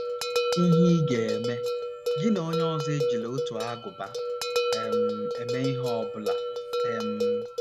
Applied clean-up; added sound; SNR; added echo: none; Bell; -1 dB; none.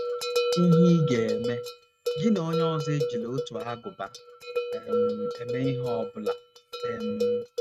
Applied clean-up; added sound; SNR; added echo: neural mask model RNNoise.